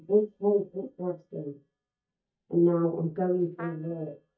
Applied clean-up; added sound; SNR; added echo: neural mask model DeepFilterNet 3.